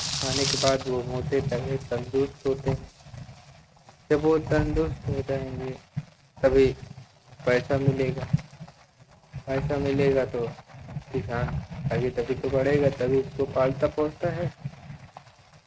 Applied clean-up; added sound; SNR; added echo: neural mask model RNNoise.